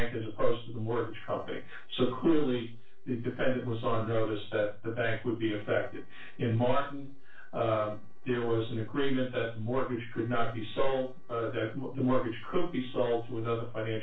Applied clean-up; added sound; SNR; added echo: neural separator model SepFormer DNS4.